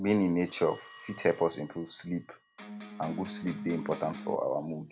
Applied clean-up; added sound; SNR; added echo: none; Telephone + Electric guitar; 12 dB; none.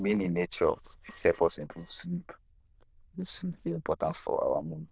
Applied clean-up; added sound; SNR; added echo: neural diffusion model UNIVERSE++.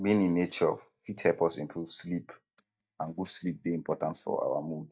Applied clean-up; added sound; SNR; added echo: neural mask model DeepFilterNet 3.